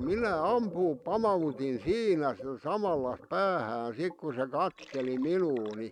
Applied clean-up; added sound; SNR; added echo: neural mask model RNNoise.